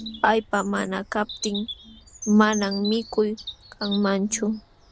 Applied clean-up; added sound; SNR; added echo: none; Bird vocalization, bird call, bird song; 14 dB; none.